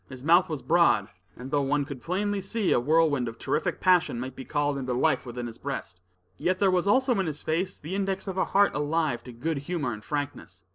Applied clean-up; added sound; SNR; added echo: neural separator model SepFormer DNS4.